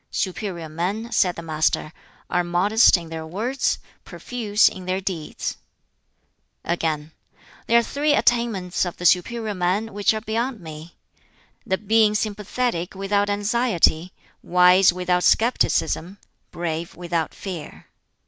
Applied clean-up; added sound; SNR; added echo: none; none; none; none.